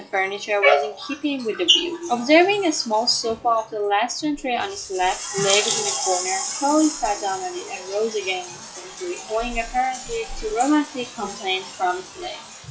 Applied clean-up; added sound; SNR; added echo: classical method log-MMSE.